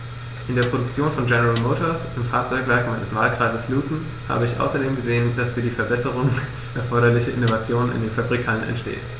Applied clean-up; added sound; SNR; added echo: none; Snare drum; 17 dB; none.